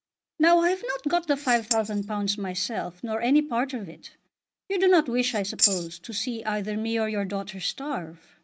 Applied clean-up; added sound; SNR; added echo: neural mask model RNNoise.